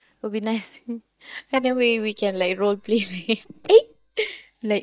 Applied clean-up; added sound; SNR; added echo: neural mask model DeepFilterNet 3.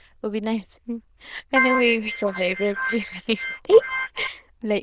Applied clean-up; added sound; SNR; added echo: neural diffusion model UNIVERSE++.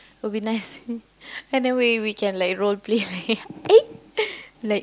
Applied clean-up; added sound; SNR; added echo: none; none; none; none.